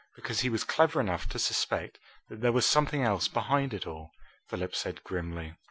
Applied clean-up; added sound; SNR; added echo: none; none; none; none.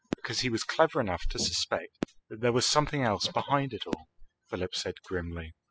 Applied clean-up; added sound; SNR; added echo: classical method spectral subtraction.